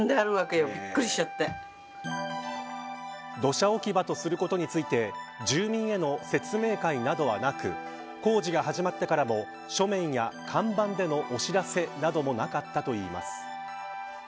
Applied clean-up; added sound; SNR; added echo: none; Wind instrument, woodwind instrument; 15 dB; none.